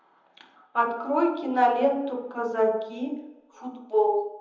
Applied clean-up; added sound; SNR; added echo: none; none; none; reverberation time 0.8 s.